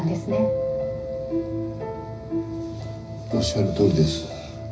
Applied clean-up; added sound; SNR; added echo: none; none; none; reverberation time 0.4 s.